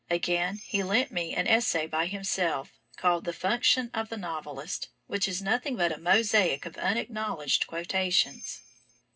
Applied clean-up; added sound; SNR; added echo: none; Bell; 17 dB; reverberation time 0.2 s.